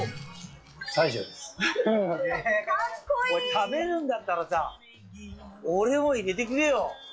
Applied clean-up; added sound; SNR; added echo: classical method log-MMSE.